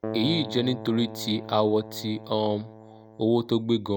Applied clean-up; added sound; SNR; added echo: none; Keyboard (musical); 12 dB; none.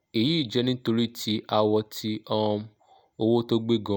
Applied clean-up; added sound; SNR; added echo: none; none; none; none.